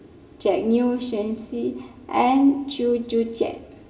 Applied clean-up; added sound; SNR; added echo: none; none; none; reverberation time 0.8 s.